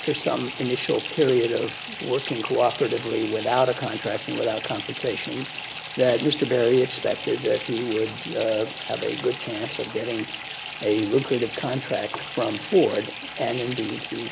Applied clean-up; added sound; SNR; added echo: none; Fill (with liquid) / Bathtub (filling or washing); 9 dB; none.